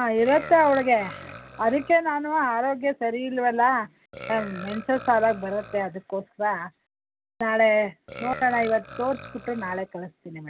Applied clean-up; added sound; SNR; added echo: none; Burping, eructation; 18 dB; none.